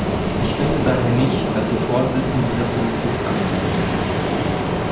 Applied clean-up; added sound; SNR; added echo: none; Ocean; -4 dB; none.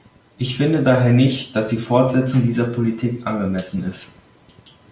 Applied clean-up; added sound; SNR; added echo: none; none; none; none.